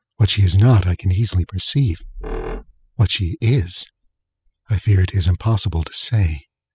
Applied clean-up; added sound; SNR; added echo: classical method spectral subtraction.